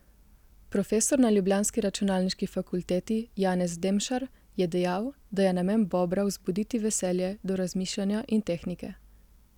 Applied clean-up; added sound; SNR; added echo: none; none; none; none.